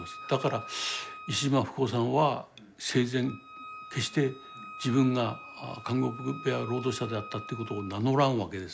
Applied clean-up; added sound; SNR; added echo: none; Wind instrument, woodwind instrument; 16 dB; none.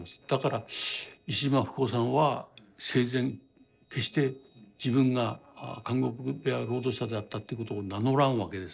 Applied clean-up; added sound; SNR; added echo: neural separator model SepFormer DNS4.